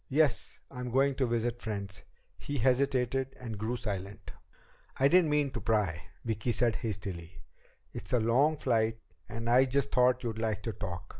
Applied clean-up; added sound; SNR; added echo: none; none; none; none.